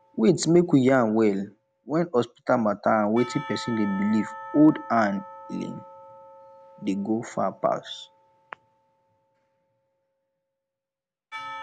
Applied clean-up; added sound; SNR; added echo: none; Church bell / Percussion; 18 dB; none.